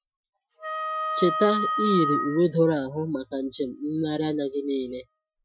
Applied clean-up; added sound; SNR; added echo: classical method Wiener filter.